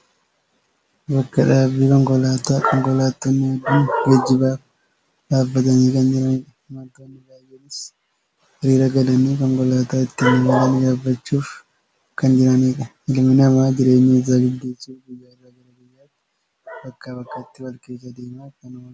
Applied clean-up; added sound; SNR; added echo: none; none; none; none.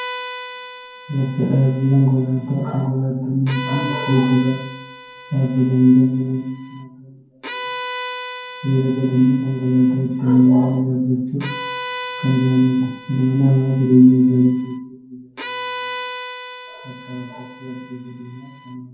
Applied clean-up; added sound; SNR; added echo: none; Bowed string instrument; 14 dB; reverberation time 0.9 s.